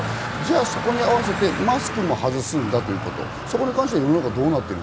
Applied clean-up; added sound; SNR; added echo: none; Traffic noise, roadway noise; 6 dB; none.